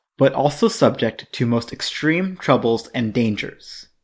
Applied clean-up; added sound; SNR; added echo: neural mask model Resemble Enhance denoiser.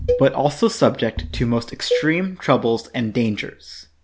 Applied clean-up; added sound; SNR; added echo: none; Cowbell; 8 dB; none.